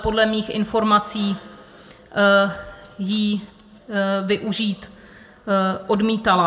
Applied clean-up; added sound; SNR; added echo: none; none; none; reverberation time 0.7 s.